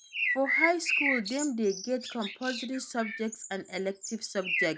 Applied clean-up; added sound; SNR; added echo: none; Bird; 1 dB; none.